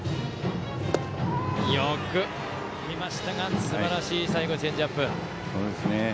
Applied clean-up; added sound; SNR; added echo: none; none; none; none.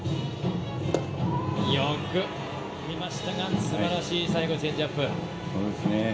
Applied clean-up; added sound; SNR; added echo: none; none; none; reverberation time 0.6 s.